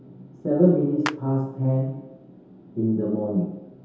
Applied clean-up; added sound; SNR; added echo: none; Clapping; 14 dB; reverberation time 0.8 s.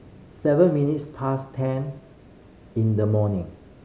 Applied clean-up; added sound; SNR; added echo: none; none; none; none.